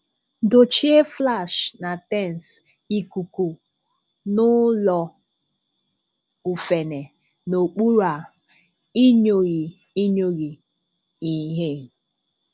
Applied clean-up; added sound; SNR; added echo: none; none; none; none.